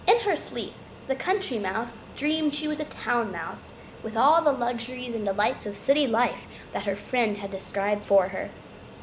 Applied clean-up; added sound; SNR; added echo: none; Fixed-wing aircraft, airplane; 18 dB; none.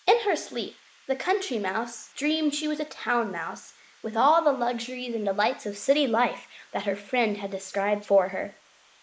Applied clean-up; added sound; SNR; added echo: neural mask model Resemble Enhance denoiser.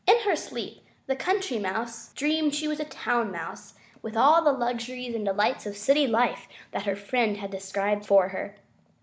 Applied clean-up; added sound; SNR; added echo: none; none; none; none.